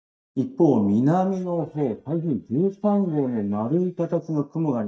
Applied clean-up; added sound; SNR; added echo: neural mask model DeepFilterNet 3.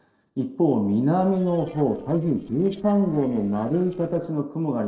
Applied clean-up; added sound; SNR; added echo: neural separator model SepFormer DNS4.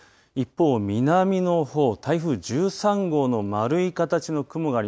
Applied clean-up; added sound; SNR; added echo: none; none; none; none.